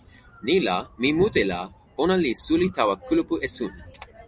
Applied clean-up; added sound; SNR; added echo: none; none; none; none.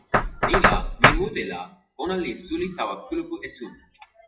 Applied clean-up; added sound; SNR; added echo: classical method WPE with log-MMSE.